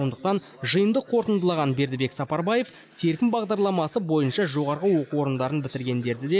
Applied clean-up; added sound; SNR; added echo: none; none; none; none.